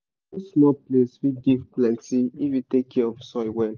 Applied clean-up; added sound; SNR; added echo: none; none; none; none.